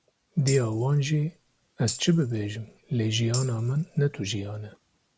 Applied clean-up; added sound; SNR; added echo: none; Tambourine; 15 dB; none.